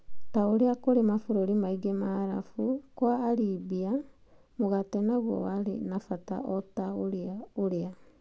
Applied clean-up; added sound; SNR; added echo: none; none; none; none.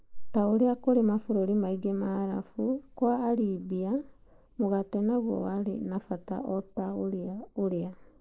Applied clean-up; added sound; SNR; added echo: neural mask model Resemble Enhance denoiser.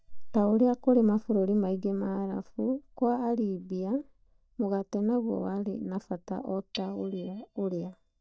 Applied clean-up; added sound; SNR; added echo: neural mask model DeepFilterNet 3.